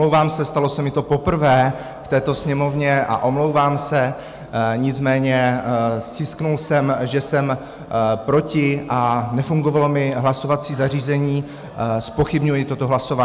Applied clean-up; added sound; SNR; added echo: none; none; none; none.